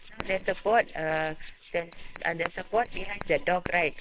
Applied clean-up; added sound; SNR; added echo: neural separator model SepFormer WHAMR!.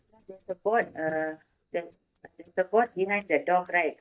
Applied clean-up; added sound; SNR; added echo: neural mask model DeepFilterNet 3.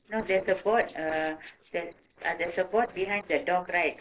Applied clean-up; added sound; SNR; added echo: neural separator model SepFormer DNS4.